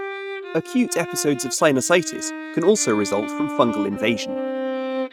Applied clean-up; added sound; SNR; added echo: neural mask model RNNoise.